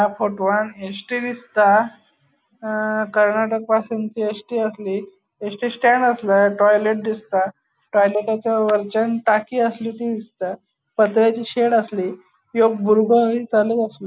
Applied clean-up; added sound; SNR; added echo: none; none; none; none.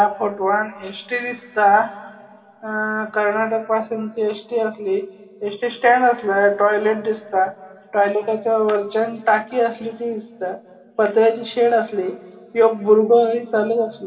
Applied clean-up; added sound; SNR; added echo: none; none; none; reverberation time 2.4 s.